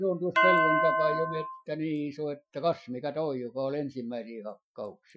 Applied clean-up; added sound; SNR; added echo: classical method Wiener filter.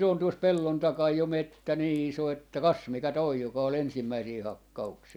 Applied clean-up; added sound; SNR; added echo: none; none; none; none.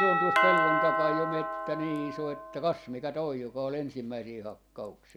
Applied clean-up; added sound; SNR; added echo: none; Doorbell; -2 dB; none.